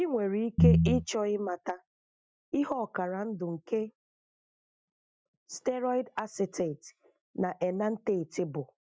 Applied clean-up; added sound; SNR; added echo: classical method Wiener filter.